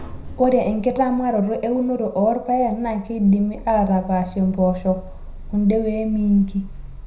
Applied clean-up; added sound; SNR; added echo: none; Sliding door; 14 dB; reverberation time 0.5 s.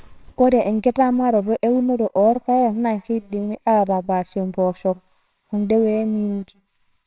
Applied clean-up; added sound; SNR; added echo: neural separator model SepFormer WHAMR!.